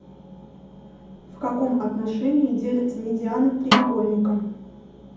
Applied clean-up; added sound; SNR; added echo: none; Snare drum; 0 dB; reverberation time 1.2 s.